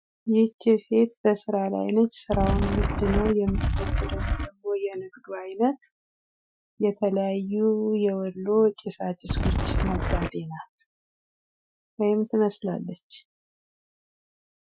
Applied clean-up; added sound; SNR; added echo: classical method Wiener filter.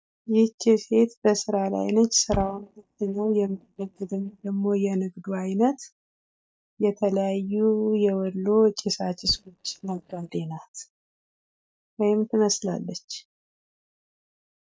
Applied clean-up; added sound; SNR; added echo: neural mask model DeepFilterNet 3.